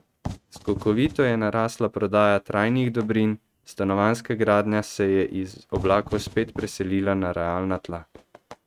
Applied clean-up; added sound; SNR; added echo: neural mask model RNNoise.